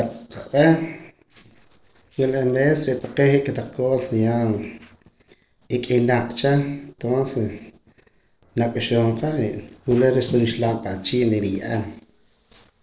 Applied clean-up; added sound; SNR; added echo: neural separator model SepFormer DNS4.